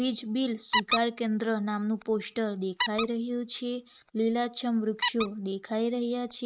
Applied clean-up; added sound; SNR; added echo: neural mask model RNNoise.